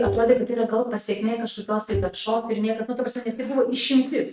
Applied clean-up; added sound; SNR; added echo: neural mask model RNNoise.